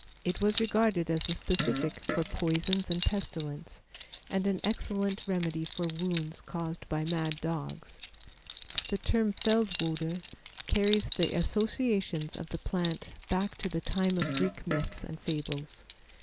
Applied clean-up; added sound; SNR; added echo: none; Keys jangling + Fart; 4 dB; none.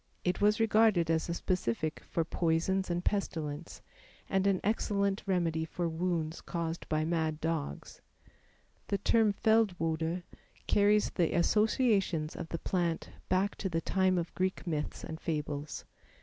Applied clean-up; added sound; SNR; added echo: none; none; none; none.